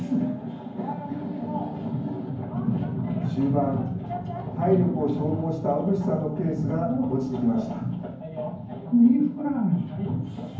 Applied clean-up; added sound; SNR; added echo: none; none; none; reverberation time 0.9 s.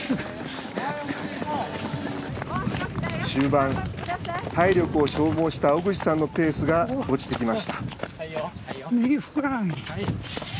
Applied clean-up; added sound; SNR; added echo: none; none; none; none.